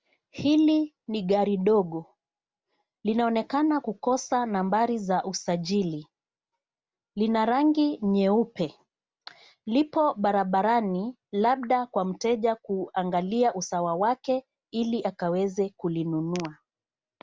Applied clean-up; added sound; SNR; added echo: none; none; none; none.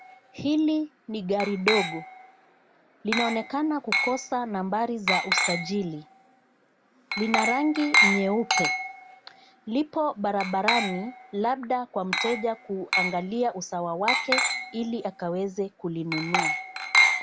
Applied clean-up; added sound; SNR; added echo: none; Glass; 1 dB; none.